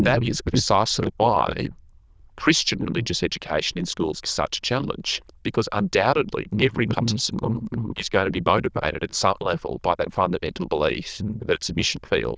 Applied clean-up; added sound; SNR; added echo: neural diffusion model UNIVERSE++.